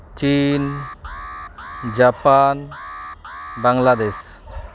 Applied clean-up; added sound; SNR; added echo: none; Alarm; 15 dB; none.